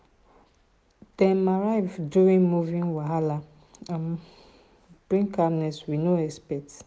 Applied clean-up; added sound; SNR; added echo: none; none; none; none.